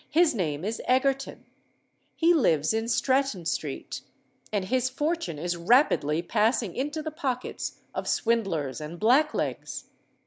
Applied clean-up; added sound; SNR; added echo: none; none; none; none.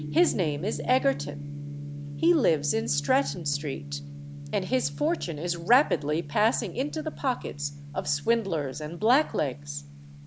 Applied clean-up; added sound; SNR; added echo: none; Gong; 10 dB; none.